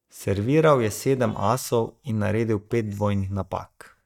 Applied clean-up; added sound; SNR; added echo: neural mask model DeepFilterNet 3.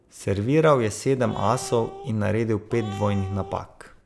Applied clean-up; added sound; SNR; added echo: none; Cat; 16 dB; none.